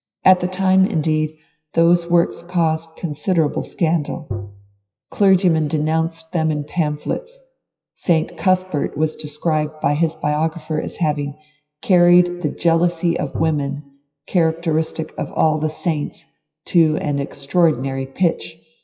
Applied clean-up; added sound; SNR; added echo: classical method WPE with log-MMSE.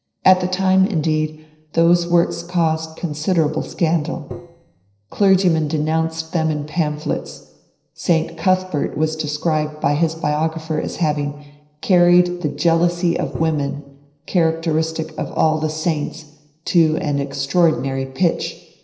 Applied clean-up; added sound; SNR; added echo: neural separator model SepFormer DNS4.